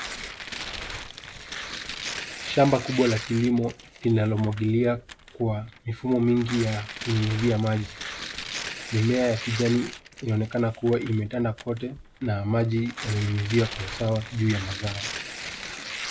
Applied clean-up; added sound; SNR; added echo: none; Tearing; 11 dB; none.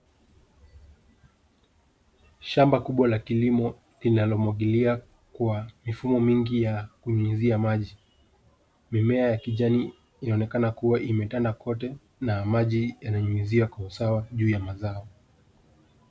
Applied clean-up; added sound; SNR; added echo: none; none; none; none.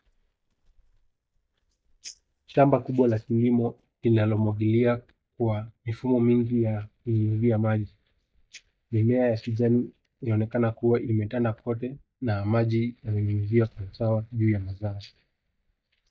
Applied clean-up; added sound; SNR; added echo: neural mask model DeepFilterNet 3.